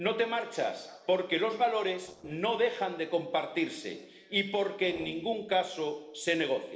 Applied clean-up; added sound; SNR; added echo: neural separator model SepFormer DNS4.